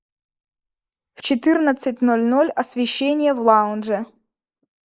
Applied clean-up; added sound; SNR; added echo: neural mask model Resemble Enhance denoiser.